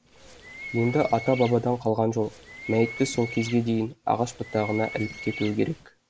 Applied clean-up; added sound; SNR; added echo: none; Bird; 14 dB; none.